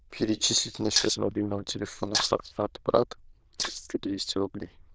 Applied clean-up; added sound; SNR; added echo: neural diffusion model UNIVERSE++.